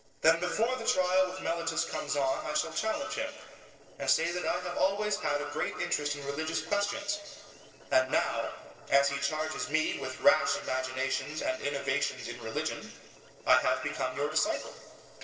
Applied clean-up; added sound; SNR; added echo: neural separator model SepFormer DNS4.